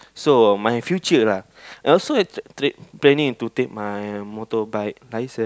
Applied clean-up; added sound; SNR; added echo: none; none; none; none.